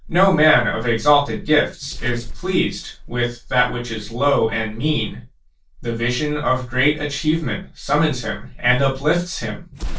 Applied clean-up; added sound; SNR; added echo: neural separator model SepFormer DNS4.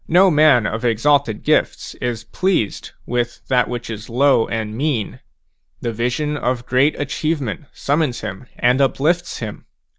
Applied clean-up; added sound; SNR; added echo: none; none; none; none.